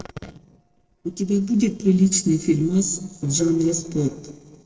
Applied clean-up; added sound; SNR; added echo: neural separator model SepFormer DNS4.